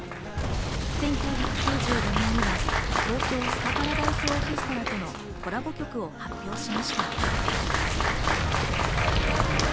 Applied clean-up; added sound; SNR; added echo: none; Applause + Boom; -5 dB; none.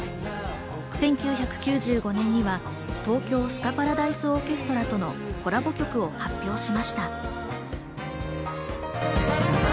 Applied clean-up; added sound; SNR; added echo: none; none; none; none.